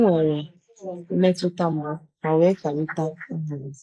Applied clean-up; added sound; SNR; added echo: neural mask model Resemble Enhance denoiser.